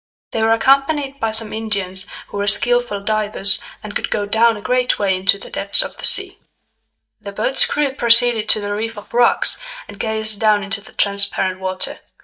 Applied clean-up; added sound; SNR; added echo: neural mask model DeepFilterNet 3.